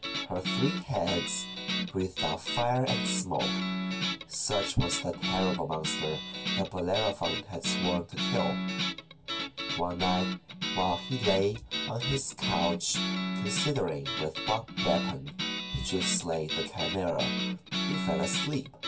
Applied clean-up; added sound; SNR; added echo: none; Guitar; 1 dB; reverberation time 0.1 s.